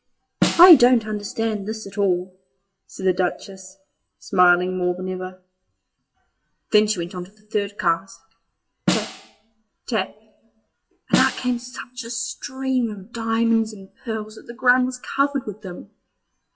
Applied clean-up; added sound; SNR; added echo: classical method WPE with log-MMSE.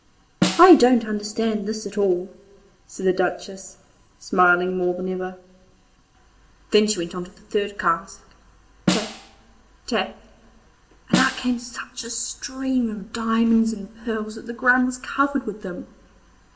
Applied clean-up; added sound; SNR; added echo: none; Snare drum; 5 dB; reverberation time 0.6 s.